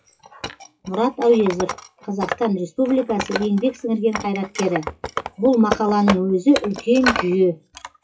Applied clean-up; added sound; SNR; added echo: classical method WPE with log-MMSE.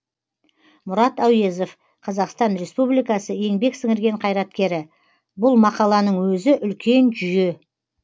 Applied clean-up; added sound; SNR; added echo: none; none; none; none.